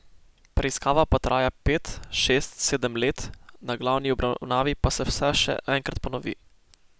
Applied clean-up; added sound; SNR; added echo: none; none; none; none.